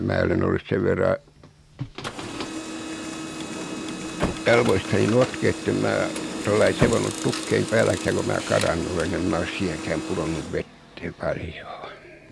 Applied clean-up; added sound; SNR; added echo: none; Sliding door + Printer; 8 dB; none.